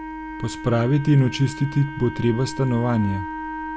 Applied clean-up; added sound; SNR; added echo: none; Wind instrument, woodwind instrument; 11 dB; none.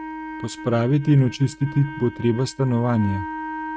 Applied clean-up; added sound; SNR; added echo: neural mask model RNNoise.